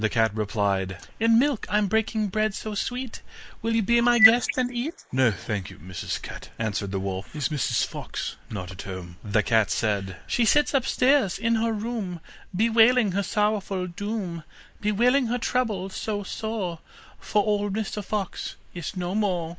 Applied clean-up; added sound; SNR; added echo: neural mask model Resemble Enhance denoiser.